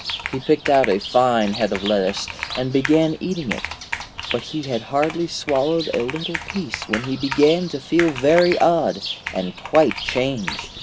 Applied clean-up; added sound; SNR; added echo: none; Bird + Computer keyboard; 10 dB; none.